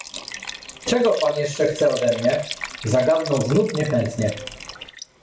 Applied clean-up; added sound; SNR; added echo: none; Liquid; 14 dB; none.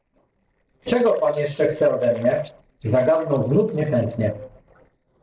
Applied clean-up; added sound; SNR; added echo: neural separator model SepFormer DNS4.